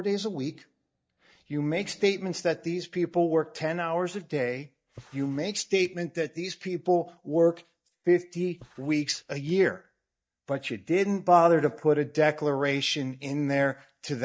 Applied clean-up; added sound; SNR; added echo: neural mask model DeepFilterNet 3.